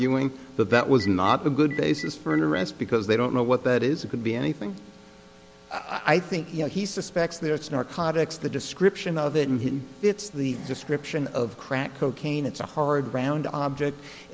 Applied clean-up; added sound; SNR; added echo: none; Telephone; 15 dB; none.